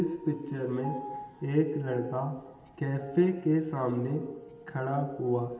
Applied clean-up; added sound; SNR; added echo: none; Piano; 17 dB; reverberation time 1.2 s.